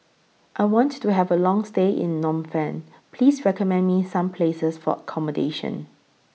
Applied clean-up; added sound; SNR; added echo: none; none; none; none.